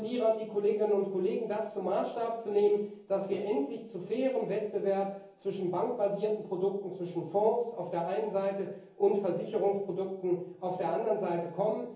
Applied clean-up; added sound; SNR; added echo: none; none; none; reverberation time 0.7 s.